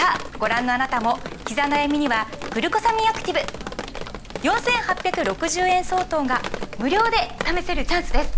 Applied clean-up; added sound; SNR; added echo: none; Drip; 5 dB; none.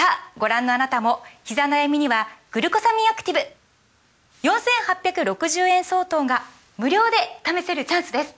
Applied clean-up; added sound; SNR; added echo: none; none; none; none.